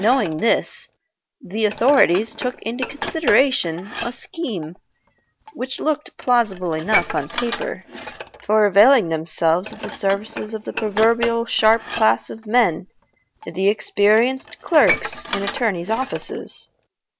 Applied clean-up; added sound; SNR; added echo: none; Dishes, pots, and pans; 11 dB; none.